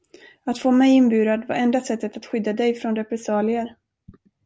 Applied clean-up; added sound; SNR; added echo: none; none; none; none.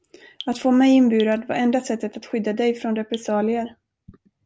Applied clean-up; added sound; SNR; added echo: none; Drip; 20 dB; none.